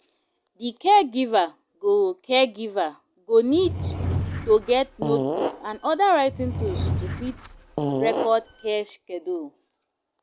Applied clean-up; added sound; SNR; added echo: none; Fart / Drawer open or close; 6 dB; none.